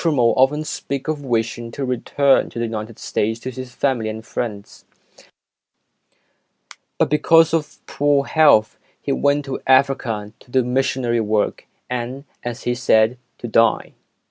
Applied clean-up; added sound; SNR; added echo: none; none; none; none.